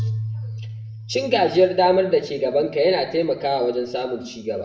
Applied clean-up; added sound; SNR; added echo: none; Keyboard (musical); 12 dB; reverberation time 0.7 s.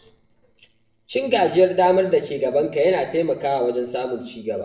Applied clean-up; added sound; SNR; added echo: neural separator model SepFormer DNS4.